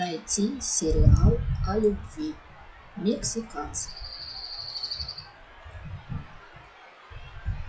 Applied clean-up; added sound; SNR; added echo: classical method log-MMSE.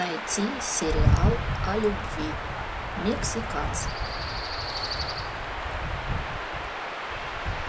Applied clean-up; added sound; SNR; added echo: none; Stream / Chirp, tweet / Wind; -5 dB; none.